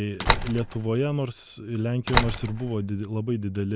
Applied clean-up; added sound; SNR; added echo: none; Slam; 2 dB; none.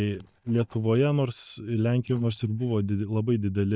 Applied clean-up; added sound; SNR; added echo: neural mask model DeepFilterNet 3.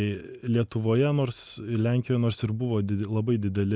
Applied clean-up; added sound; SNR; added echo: none; none; none; none.